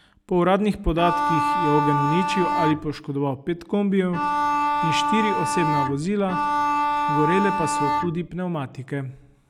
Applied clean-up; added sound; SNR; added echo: none; Bowed string instrument; -1 dB; none.